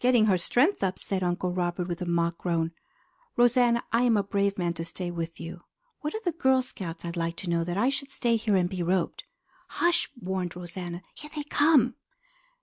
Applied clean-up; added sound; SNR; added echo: none; none; none; none.